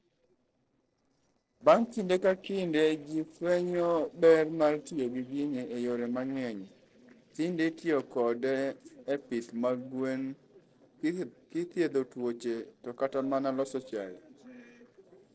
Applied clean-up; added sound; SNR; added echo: neural separator model SepFormer DNS4.